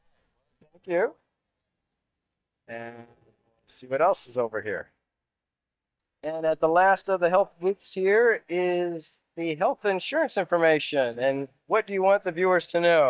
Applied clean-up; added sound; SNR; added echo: neural mask model DeepFilterNet 3.